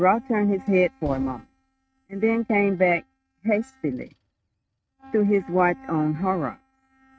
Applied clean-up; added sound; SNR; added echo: neural mask model RNNoise.